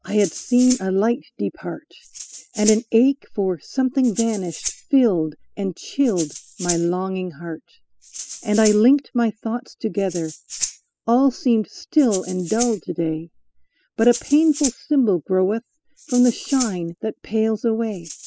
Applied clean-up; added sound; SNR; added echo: classical method spectral subtraction.